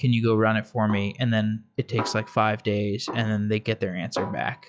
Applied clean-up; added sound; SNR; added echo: classical method log-MMSE.